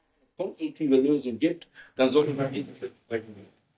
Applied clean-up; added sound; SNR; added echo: neural mask model DeepFilterNet 3.